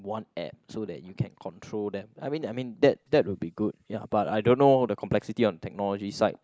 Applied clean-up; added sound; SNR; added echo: neural mask model Resemble Enhance denoiser.